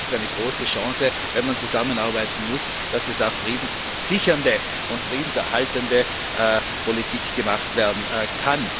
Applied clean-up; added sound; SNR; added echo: none; Water; 4 dB; none.